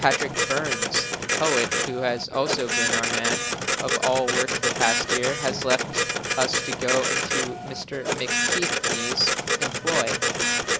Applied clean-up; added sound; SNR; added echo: none; Printer; -3 dB; none.